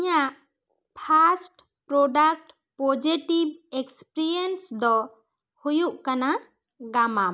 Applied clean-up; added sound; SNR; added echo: none; none; none; none.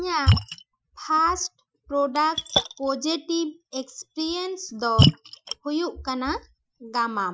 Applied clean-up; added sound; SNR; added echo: classical method Wiener filter.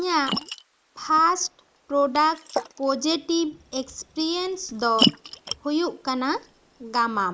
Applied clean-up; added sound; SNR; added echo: neural mask model Resemble Enhance denoiser.